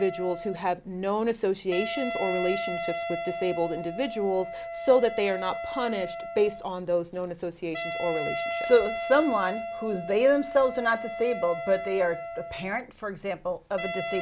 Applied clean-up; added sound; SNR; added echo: none; Wind instrument, woodwind instrument; 7 dB; none.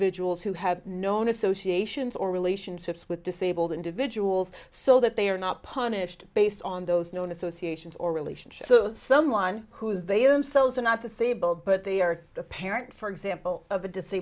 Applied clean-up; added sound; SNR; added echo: none; none; none; none.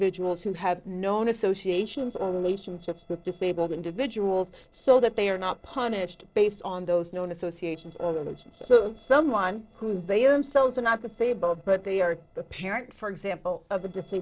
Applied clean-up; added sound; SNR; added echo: neural separator model SepFormer DNS4.